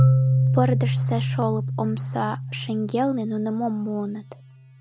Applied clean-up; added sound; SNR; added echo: none; Marimba, xylophone; -3 dB; none.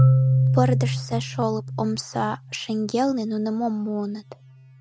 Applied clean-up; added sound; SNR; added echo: neural mask model RNNoise.